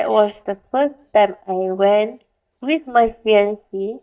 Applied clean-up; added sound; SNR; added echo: neural mask model DeepFilterNet 3.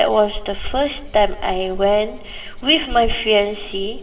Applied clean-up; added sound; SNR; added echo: none; Dog; 8 dB; reverberation time 2.8 s.